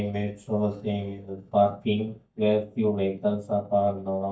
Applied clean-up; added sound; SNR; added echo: neural mask model DeepFilterNet 3.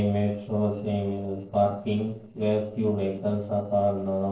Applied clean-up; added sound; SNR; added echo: neural separator model SepFormer DNS4.